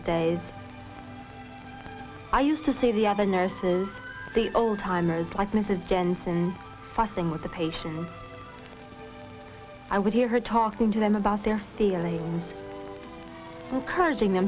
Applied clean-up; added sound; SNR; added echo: none; none; none; none.